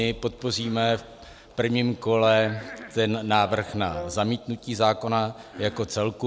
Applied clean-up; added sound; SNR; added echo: none; Brass instrument + Cough; 19 dB; none.